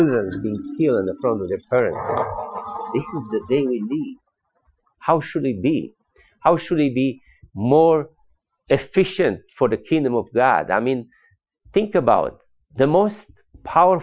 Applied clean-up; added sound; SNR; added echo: classical method Wiener filter.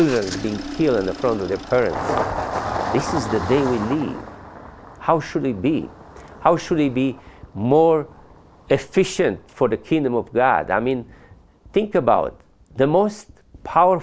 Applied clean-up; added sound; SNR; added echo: none; Engine starting; 11 dB; none.